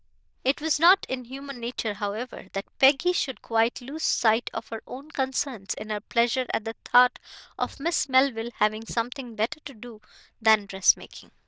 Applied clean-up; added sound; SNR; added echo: neural diffusion model UNIVERSE++.